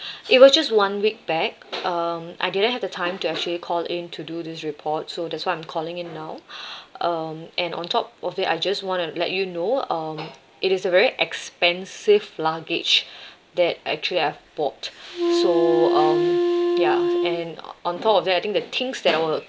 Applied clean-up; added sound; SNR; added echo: none; Wind instrument, woodwind instrument; -1 dB; none.